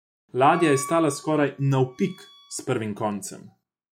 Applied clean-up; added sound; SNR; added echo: classical method log-MMSE.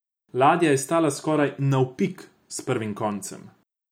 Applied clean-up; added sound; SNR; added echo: none; none; none; none.